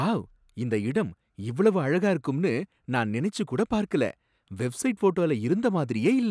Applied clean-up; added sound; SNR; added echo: none; none; none; none.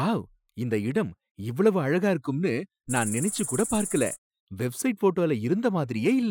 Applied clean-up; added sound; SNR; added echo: classical method Wiener filter.